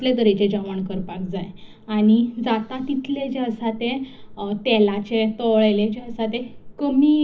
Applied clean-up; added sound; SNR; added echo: none; Gull, seagull / Fowl; 20 dB; reverberation time 0.4 s.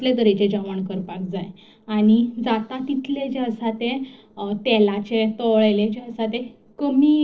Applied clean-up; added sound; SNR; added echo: neural separator model SepFormer DNS4.